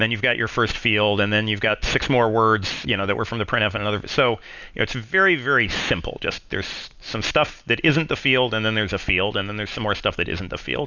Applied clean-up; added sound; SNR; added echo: none; none; none; none.